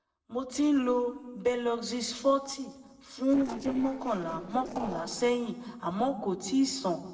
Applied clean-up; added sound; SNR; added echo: neural separator model SepFormer DNS4.